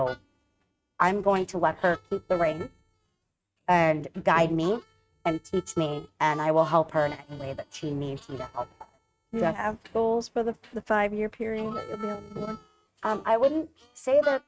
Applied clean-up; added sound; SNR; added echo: neural mask model RNNoise.